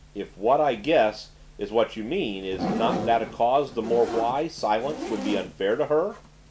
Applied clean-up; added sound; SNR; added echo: none; Zipper (clothing); 10 dB; none.